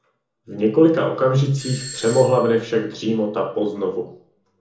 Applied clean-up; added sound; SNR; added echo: none; Doorbell; 17 dB; reverberation time 0.7 s.